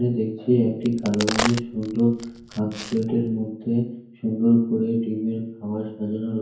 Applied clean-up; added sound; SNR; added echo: none; Crack; 9 dB; reverberation time 0.9 s.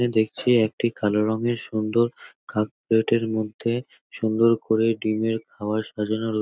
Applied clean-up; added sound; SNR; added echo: none; none; none; none.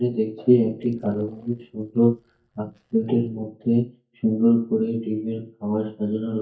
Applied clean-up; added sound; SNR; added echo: neural mask model DeepFilterNet 3.